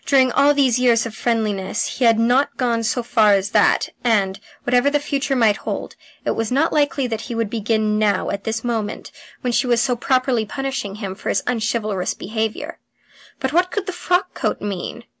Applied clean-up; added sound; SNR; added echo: none; none; none; none.